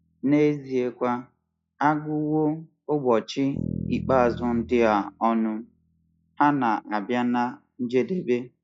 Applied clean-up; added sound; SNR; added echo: classical method log-MMSE.